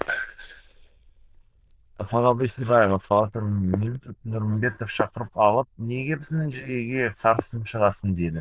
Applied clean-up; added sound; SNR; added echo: neural diffusion model UNIVERSE++.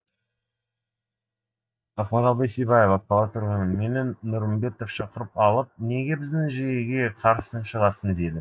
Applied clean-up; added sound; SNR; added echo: neural mask model DeepFilterNet 3.